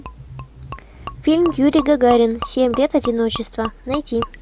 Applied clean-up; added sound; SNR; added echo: none; Gurgling / Liquid; 14 dB; none.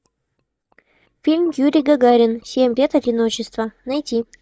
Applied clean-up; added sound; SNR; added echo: neural mask model DeepFilterNet 3.